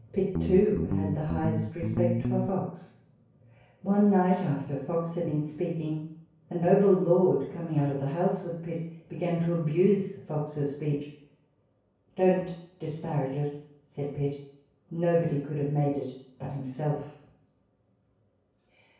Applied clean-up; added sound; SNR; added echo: none; Guitar; 1 dB; reverberation time 0.6 s.